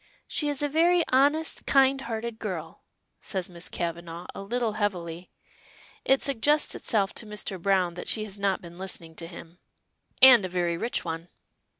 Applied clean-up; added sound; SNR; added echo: none; none; none; none.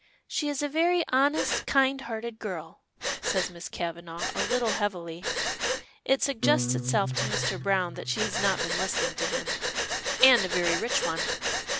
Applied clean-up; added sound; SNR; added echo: none; Acoustic guitar + Breathing; 3 dB; none.